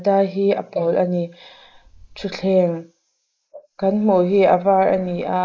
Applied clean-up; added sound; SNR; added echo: neural mask model Resemble Enhance denoiser.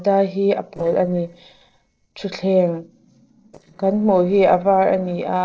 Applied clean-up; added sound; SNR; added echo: neural separator model SepFormer DNS4.